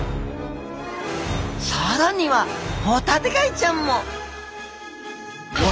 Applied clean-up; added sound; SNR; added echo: none; Wind instrument, woodwind instrument; 20 dB; none.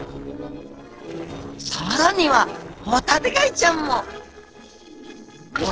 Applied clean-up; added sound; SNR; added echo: neural separator model SepFormer DNS4.